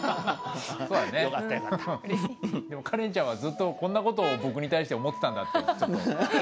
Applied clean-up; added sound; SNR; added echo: none; none; none; none.